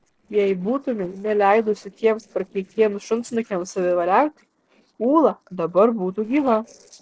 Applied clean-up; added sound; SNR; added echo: neural separator model SepFormer DNS4.